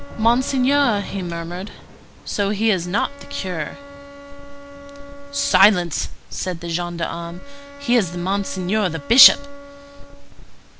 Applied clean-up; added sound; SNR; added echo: none; Thunder + Bowed string instrument; 17 dB; none.